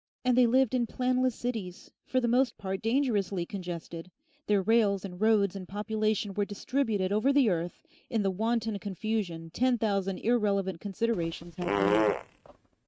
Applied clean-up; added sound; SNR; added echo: neural mask model RNNoise.